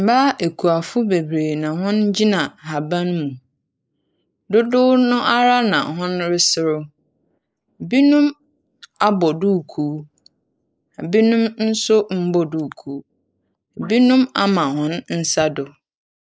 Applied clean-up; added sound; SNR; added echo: neural mask model Resemble Enhance denoiser.